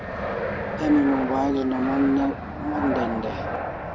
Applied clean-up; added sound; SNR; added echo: none; Fixed-wing aircraft, airplane; 5 dB; none.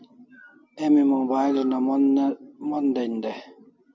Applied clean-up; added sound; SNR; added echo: none; none; none; none.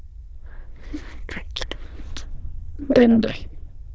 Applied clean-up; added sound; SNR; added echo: neural diffusion model UNIVERSE++.